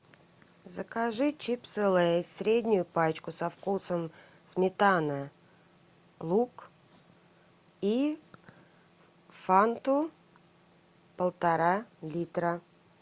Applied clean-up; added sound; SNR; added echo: none; none; none; none.